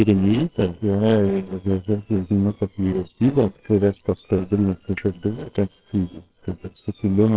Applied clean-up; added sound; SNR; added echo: neural separator model SepFormer WHAMR!.